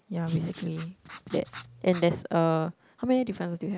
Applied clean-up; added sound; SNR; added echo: neural mask model Resemble Enhance denoiser.